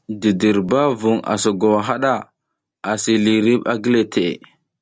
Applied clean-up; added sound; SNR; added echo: none; none; none; none.